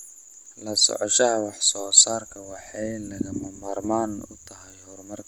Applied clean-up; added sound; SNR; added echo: none; none; none; none.